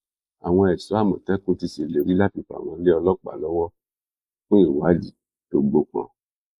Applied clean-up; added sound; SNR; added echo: neural mask model Resemble Enhance denoiser.